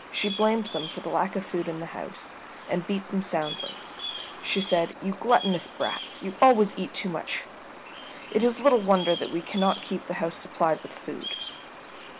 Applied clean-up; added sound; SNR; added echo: none; Bird vocalization, bird call, bird song; 12 dB; none.